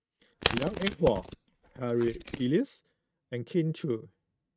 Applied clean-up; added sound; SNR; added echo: neural mask model RNNoise.